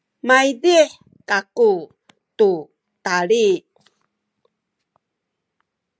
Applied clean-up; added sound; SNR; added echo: none; none; none; none.